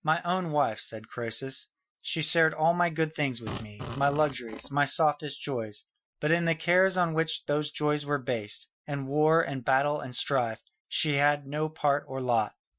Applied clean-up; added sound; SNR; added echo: classical method Wiener filter.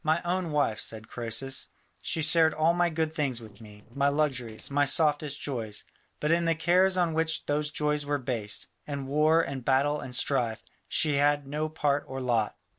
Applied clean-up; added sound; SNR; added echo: neural separator model SepFormer DNS4.